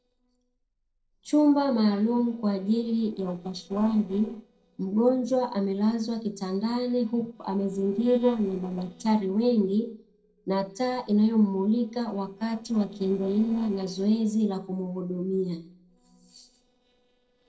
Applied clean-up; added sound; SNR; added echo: neural separator model SepFormer DNS4.